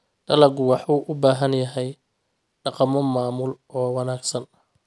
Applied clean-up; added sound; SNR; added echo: none; none; none; none.